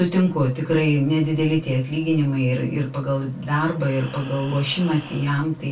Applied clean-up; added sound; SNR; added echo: none; Breathing; 18 dB; reverberation time 0.2 s.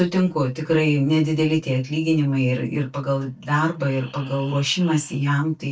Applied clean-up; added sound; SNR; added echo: neural mask model DeepFilterNet 3.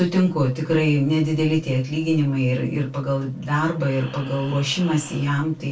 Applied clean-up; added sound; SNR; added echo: neural separator model SepFormer DNS4.